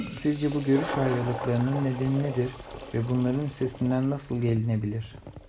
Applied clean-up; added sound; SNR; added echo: none; Toilet flush; 11 dB; none.